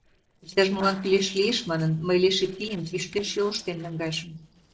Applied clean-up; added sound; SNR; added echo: neural separator model SepFormer DNS4.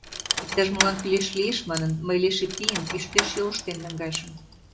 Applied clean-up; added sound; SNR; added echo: none; Rattle / Keys jangling; 4 dB; reverberation time 0.4 s.